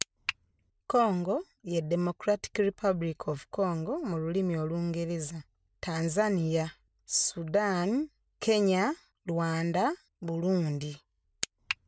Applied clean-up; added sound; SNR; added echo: none; none; none; none.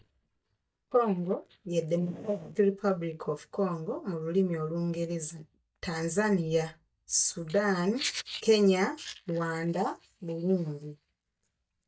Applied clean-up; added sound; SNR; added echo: neural mask model DeepFilterNet 3.